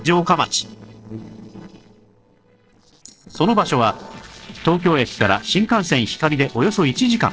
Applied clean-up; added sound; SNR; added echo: neural separator model SepFormer DNS4.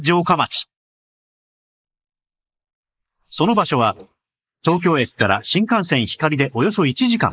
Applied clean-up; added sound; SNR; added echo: neural mask model Resemble Enhance denoiser.